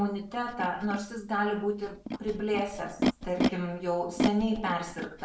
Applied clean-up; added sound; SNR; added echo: none; Animal; 3 dB; reverberation time 0.2 s.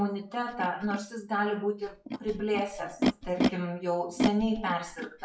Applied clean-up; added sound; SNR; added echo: classical method WPE with log-MMSE.